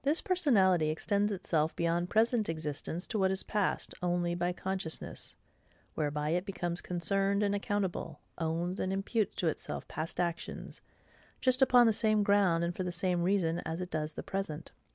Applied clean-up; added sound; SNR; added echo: none; none; none; none.